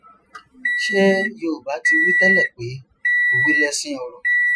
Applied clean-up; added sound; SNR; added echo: classical method Wiener filter.